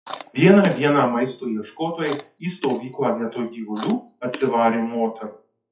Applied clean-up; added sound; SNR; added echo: classical method WPE with log-MMSE.